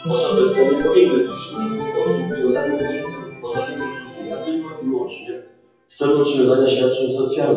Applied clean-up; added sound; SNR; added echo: classical method WPE with log-MMSE.